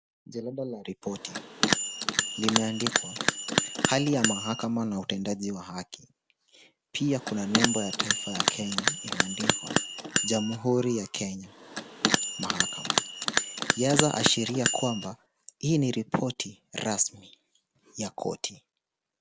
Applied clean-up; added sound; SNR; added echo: none; Bell; -2 dB; none.